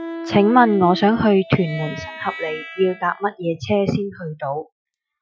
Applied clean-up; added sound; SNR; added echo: classical method Wiener filter.